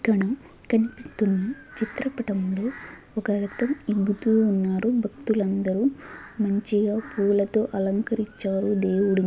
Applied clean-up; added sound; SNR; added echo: none; none; none; none.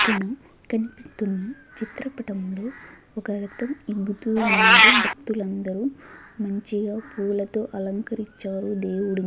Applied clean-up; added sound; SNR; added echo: none; Meow; -1 dB; none.